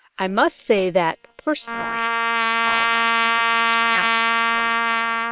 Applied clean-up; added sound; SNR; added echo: neural separator model SepFormer WHAM!.